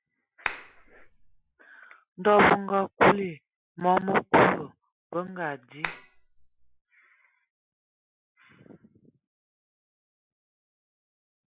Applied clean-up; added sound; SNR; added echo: classical method Wiener filter.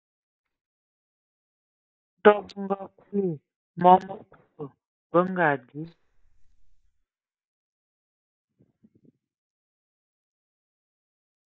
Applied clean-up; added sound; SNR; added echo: neural mask model DeepFilterNet 3.